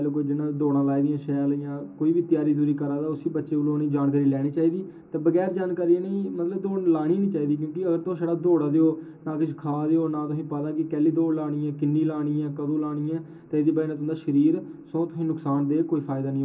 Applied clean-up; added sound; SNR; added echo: none; none; none; reverberation time 0.2 s.